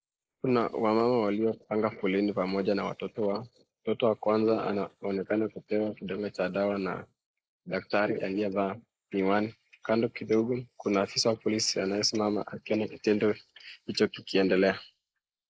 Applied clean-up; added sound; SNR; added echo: neural mask model Resemble Enhance denoiser.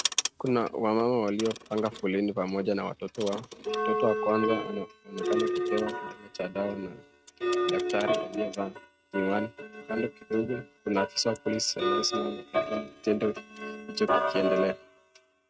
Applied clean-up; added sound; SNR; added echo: neural mask model RNNoise.